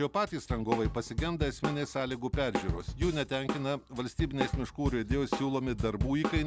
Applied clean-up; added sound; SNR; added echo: none; Drum kit; 3 dB; none.